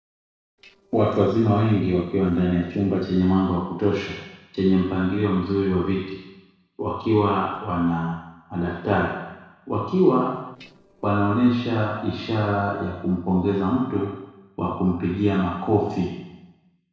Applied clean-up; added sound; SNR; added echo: neural separator model SepFormer DNS4.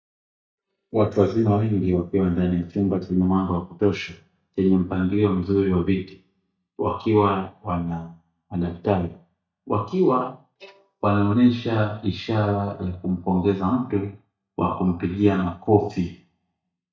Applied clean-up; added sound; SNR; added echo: neural mask model DeepFilterNet 3.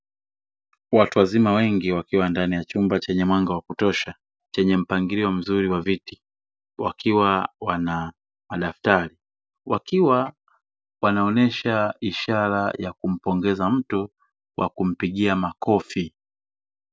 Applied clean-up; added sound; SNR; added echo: none; none; none; none.